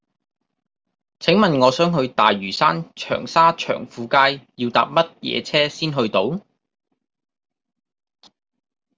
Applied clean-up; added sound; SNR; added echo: none; none; none; none.